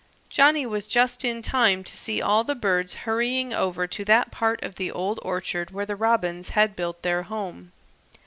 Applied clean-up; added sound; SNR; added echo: none; none; none; none.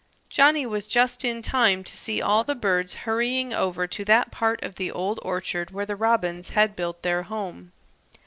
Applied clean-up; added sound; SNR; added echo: neural separator model SepFormer DNS4.